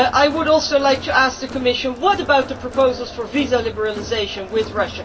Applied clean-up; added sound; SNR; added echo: none; Crowd; 14 dB; reverberation time 0.2 s.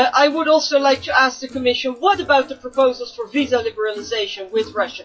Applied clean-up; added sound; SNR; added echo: classical method WPE with log-MMSE.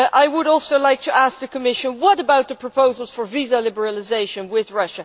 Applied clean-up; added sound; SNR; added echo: none; none; none; none.